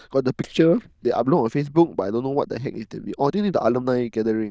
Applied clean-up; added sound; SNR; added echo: neural diffusion model UNIVERSE++.